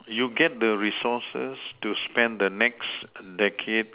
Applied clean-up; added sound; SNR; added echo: none; none; none; none.